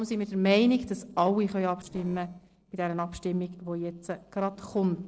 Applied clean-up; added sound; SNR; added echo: neural separator model SepFormer DNS4.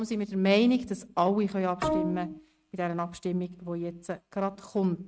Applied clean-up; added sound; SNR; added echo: neural mask model RNNoise.